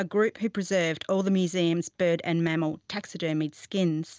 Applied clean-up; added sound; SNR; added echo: none; none; none; none.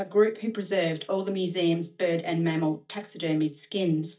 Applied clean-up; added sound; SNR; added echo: neural mask model DeepFilterNet 3.